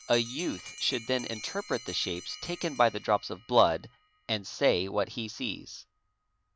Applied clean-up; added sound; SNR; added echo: none; Bell; 17 dB; none.